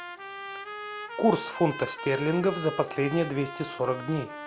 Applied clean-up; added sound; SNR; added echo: none; Trumpet; 10 dB; none.